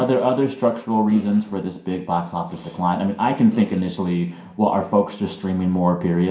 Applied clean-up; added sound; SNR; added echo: none; Fart; 16 dB; reverberation time 0.5 s.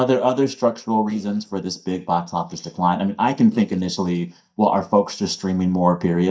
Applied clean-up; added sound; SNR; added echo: neural mask model DeepFilterNet 3.